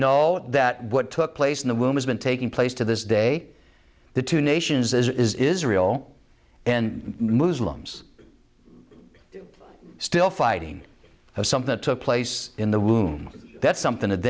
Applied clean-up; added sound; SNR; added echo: none; none; none; none.